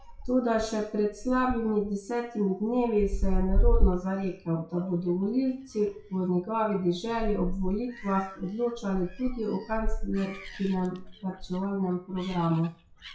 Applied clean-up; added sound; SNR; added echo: classical method WPE with log-MMSE.